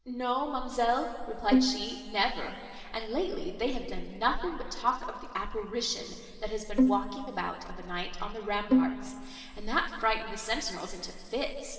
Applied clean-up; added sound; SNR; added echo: none; Bowed string instrument; -2 dB; reverberation time 2.6 s.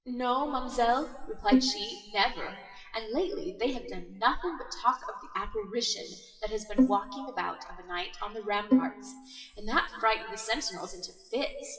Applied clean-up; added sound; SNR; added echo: classical method WPE with log-MMSE.